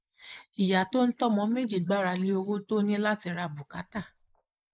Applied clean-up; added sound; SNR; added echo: neural mask model Resemble Enhance denoiser.